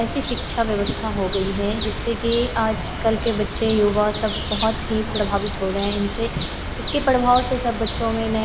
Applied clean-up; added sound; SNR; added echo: none; Bird; 1 dB; none.